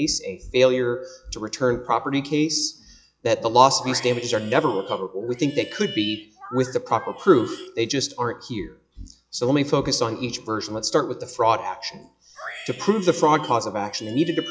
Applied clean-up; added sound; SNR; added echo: classical method log-MMSE.